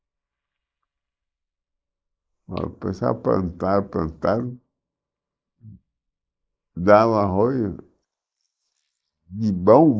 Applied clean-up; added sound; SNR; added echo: neural mask model Resemble Enhance denoiser.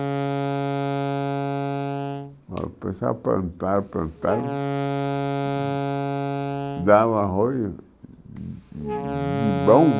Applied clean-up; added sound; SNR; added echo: none; Wind instrument, woodwind instrument; 2 dB; none.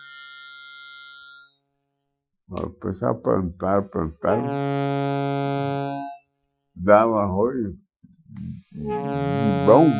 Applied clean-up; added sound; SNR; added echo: classical method Wiener filter.